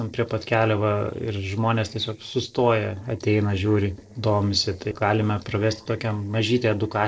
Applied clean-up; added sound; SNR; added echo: neural separator model SepFormer DNS4.